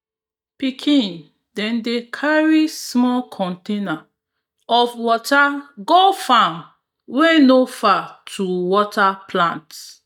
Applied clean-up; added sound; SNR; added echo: neural mask model DeepFilterNet 3.